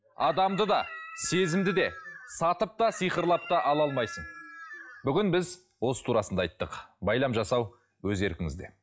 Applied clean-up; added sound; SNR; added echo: classical method log-MMSE.